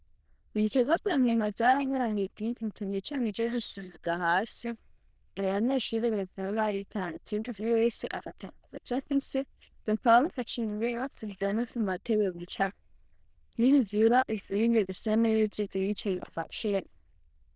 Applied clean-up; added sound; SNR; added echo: neural diffusion model UNIVERSE++.